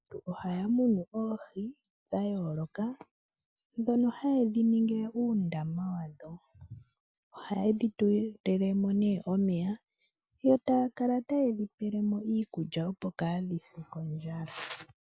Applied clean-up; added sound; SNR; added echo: none; none; none; none.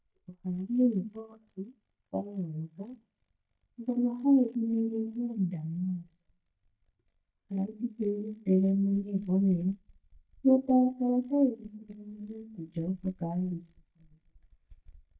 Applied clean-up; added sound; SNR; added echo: neural mask model DeepFilterNet 3.